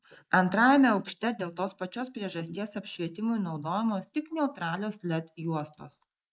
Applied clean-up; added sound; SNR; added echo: neural mask model Resemble Enhance denoiser.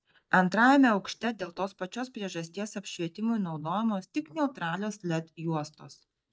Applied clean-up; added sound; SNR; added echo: neural mask model DeepFilterNet 3.